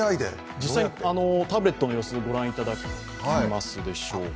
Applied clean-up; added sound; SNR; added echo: none; none; none; none.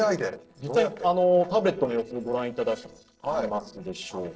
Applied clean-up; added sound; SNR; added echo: neural separator model SepFormer DNS4.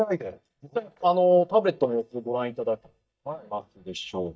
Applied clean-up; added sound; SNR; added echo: neural mask model DeepFilterNet 3.